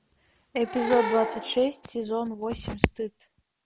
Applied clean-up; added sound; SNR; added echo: none; Animal / Brass instrument; 6 dB; none.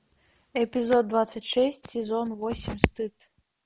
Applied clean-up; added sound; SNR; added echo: none; none; none; none.